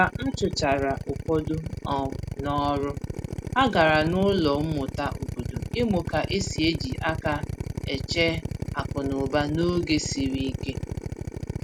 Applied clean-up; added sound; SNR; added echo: none; Drill; 5 dB; none.